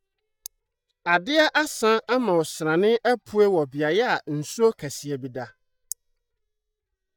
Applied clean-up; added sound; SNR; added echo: neural mask model DeepFilterNet 3.